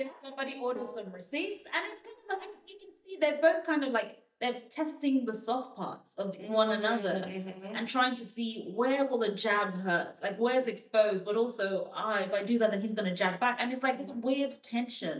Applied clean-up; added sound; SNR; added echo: neural mask model DeepFilterNet 3.